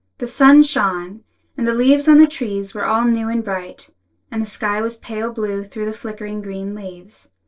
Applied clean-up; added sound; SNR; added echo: neural separator model SepFormer DNS4.